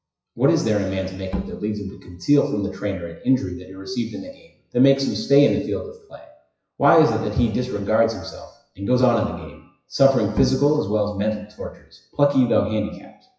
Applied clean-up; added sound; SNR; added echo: classical method WPE with log-MMSE.